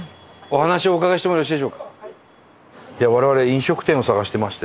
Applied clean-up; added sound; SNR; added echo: none; none; none; none.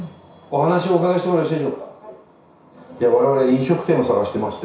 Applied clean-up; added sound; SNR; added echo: none; none; none; reverberation time 0.6 s.